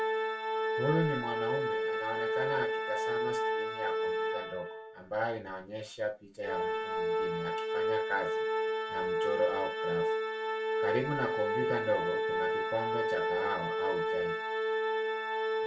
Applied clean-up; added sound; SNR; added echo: none; Organ; -5 dB; reverberation time 0.2 s.